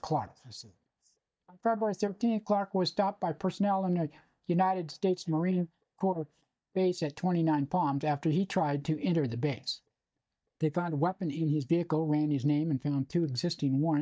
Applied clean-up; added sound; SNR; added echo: neural mask model DeepFilterNet 3.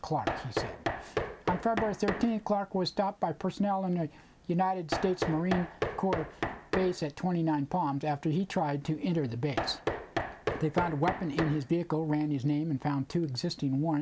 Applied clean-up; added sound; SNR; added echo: none; Knock; 7 dB; none.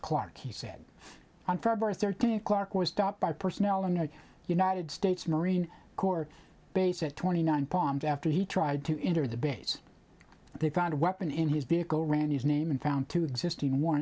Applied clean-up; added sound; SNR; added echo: none; none; none; none.